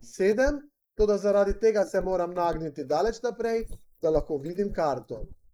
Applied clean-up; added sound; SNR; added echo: neural mask model Resemble Enhance denoiser.